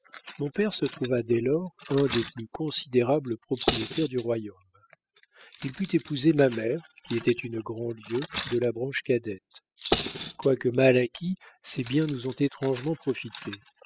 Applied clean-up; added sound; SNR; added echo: classical method spectral subtraction.